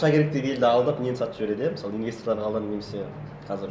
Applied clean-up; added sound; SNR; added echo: none; none; none; none.